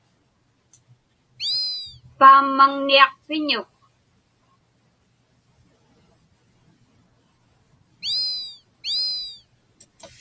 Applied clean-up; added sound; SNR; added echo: none; Animal; 4 dB; none.